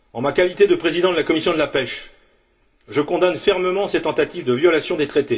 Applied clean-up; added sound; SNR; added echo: none; none; none; reverberation time 0.2 s.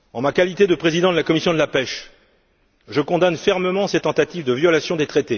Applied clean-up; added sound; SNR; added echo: none; none; none; none.